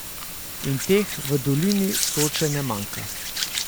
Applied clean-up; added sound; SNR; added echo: none; Hands; 4 dB; none.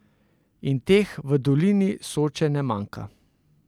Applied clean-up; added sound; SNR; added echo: none; none; none; none.